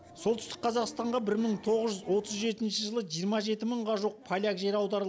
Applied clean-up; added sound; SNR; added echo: none; none; none; none.